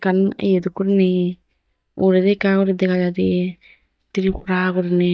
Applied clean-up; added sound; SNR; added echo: neural mask model DeepFilterNet 3.